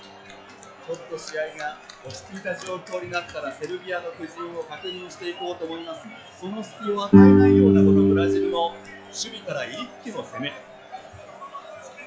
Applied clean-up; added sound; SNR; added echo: classical method log-MMSE.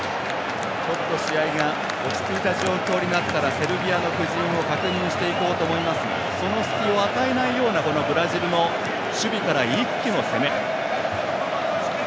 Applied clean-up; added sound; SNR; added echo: none; none; none; none.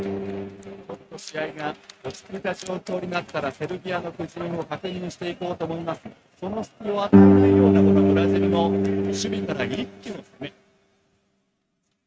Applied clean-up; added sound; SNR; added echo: neural mask model RNNoise.